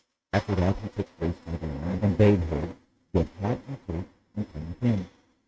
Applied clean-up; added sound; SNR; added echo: neural mask model RNNoise.